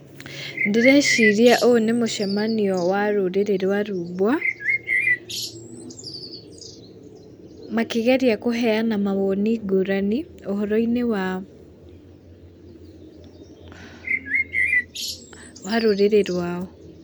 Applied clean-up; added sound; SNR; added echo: none; Bird; 4 dB; none.